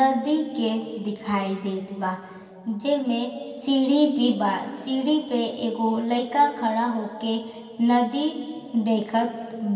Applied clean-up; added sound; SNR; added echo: none; none; none; reverberation time 2.4 s.